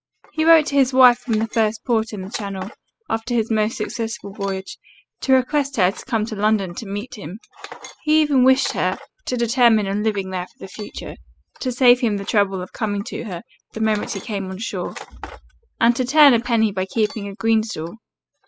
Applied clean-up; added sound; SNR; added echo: classical method spectral subtraction.